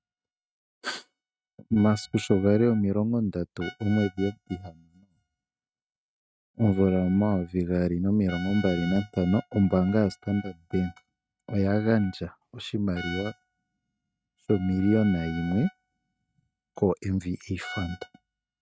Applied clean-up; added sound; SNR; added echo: neural mask model RNNoise.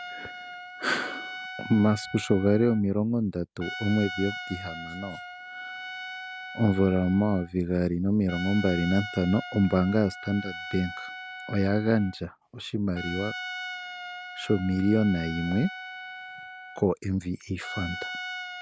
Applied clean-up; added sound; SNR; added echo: none; Trumpet; 12 dB; none.